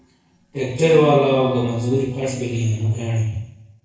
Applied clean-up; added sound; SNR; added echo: neural separator model SepFormer DNS4.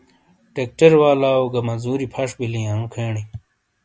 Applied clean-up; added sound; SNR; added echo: none; none; none; none.